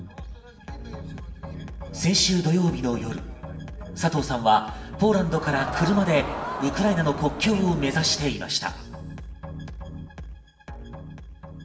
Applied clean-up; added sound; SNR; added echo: none; Crowd; 8 dB; reverberation time 1.0 s.